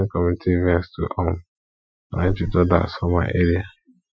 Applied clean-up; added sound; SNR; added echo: classical method Wiener filter.